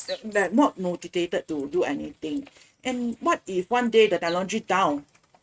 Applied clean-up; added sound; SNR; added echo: neural mask model RNNoise.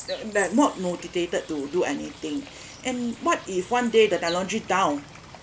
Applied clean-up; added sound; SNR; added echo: none; Water / Bird; 17 dB; none.